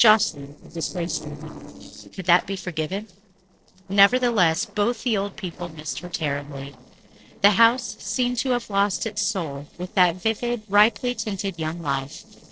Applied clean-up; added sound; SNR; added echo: neural separator model SepFormer DNS4.